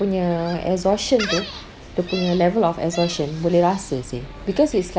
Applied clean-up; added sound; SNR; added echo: none; Gull, seagull; 14 dB; none.